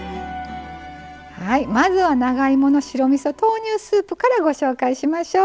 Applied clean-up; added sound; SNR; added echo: none; none; none; none.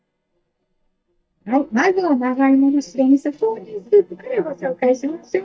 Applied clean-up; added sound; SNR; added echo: neural mask model DeepFilterNet 3.